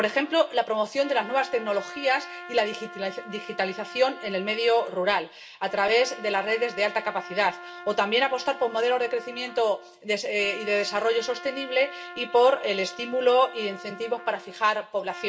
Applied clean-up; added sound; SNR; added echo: none; Trumpet; 16 dB; reverberation time 0.2 s.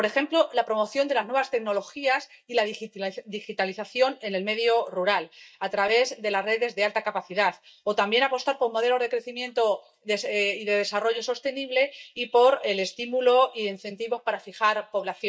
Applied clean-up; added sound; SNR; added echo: neural mask model DeepFilterNet 3.